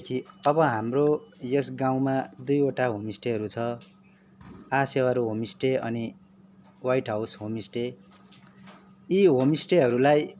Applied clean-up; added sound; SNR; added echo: none; none; none; none.